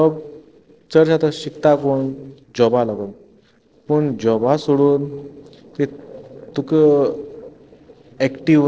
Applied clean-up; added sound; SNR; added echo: neural separator model SepFormer DNS4.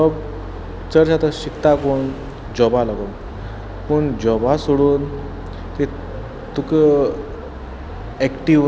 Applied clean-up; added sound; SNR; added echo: none; Vehicle; 13 dB; none.